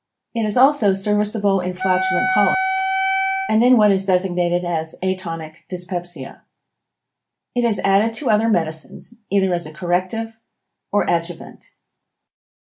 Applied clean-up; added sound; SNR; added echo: none; Wind instrument, woodwind instrument; 0 dB; none.